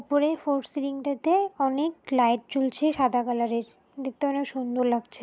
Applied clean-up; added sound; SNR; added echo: none; none; none; none.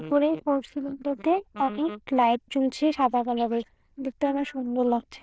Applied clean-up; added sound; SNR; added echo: neural diffusion model UNIVERSE++.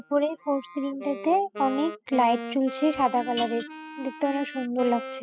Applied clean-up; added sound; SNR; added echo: classical method spectral subtraction.